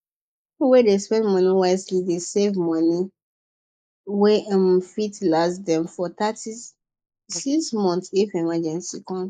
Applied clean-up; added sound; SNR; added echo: neural mask model Resemble Enhance denoiser.